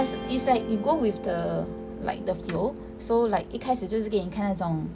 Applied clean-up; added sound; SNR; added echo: none; Guitar; 10 dB; none.